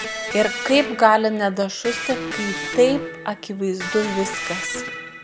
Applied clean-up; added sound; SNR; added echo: none; Electric guitar; 8 dB; none.